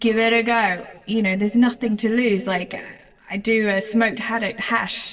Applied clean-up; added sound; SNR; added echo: neural separator model SepFormer DNS4.